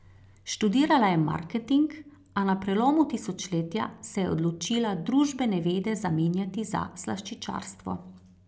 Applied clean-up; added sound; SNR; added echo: none; none; none; none.